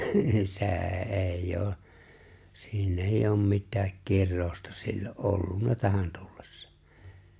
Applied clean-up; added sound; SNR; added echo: none; none; none; none.